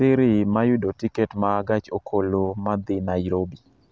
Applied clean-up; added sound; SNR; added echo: none; none; none; none.